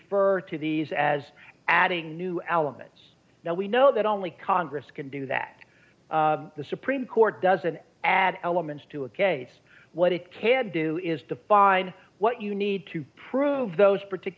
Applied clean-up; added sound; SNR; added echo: none; none; none; none.